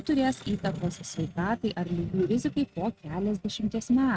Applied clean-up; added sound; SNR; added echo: neural mask model RNNoise.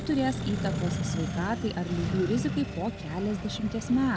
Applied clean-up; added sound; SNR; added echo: none; Accelerating, revving, vroom; 3 dB; none.